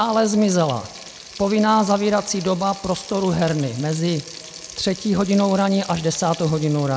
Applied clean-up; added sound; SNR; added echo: none; Frying (food); 17 dB; none.